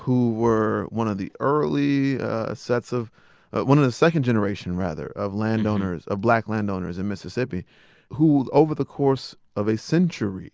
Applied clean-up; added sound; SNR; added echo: none; none; none; none.